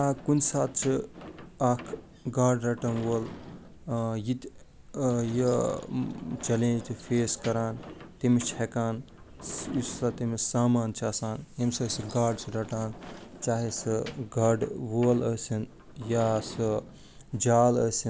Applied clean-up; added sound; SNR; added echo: none; Sliding door / Slam; 17 dB; none.